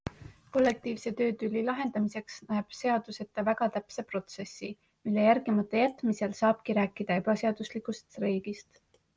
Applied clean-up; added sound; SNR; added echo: none; none; none; none.